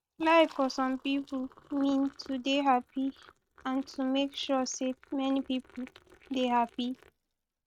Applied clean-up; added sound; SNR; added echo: neural mask model RNNoise.